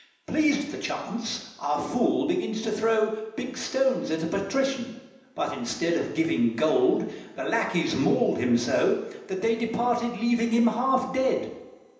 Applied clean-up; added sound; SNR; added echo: none; none; none; reverberation time 0.9 s.